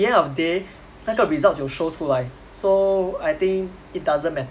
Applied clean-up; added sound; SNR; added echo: none; none; none; none.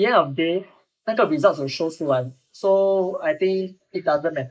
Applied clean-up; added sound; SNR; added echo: neural mask model Resemble Enhance denoiser.